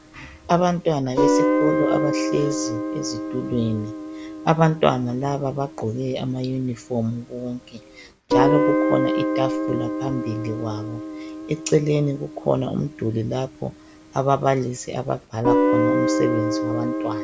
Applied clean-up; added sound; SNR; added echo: none; Guitar; 0 dB; none.